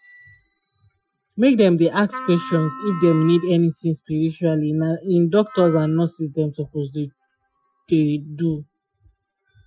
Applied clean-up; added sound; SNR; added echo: classical method Wiener filter.